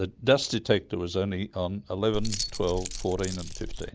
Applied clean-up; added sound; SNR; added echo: none; Keys jangling; 5 dB; none.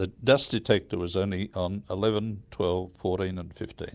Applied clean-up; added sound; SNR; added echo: none; none; none; none.